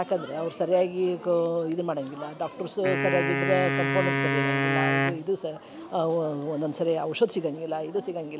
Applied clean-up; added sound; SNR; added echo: none; Wind instrument, woodwind instrument; 0 dB; none.